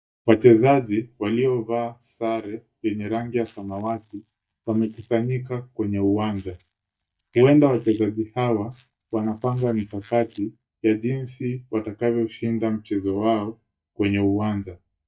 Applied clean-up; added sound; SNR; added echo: neural mask model DeepFilterNet 3.